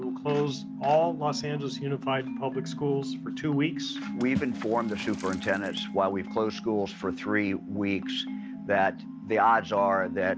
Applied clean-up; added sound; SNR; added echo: none; Water / Splash, splatter; 14 dB; none.